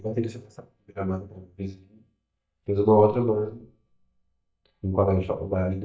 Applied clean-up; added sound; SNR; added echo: neural mask model DeepFilterNet 3.